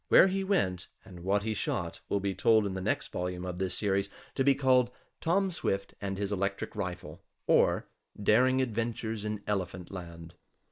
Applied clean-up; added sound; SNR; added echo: neural mask model Resemble Enhance denoiser.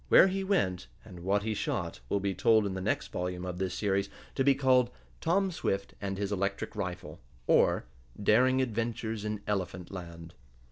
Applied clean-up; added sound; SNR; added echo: none; none; none; none.